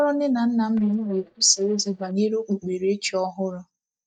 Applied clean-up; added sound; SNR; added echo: neural mask model DeepFilterNet 3.